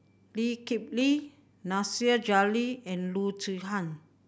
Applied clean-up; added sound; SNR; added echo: none; none; none; none.